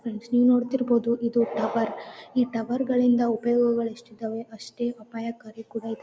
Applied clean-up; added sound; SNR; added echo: none; none; none; none.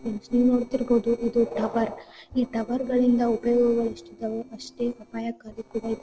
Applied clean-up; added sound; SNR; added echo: neural separator model SepFormer DNS4.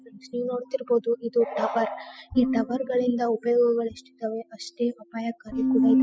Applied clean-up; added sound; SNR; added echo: classical method spectral subtraction.